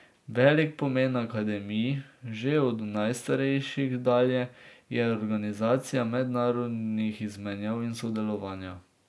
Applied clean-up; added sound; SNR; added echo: none; none; none; none.